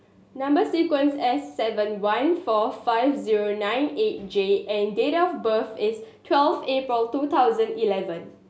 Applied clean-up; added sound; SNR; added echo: none; none; none; none.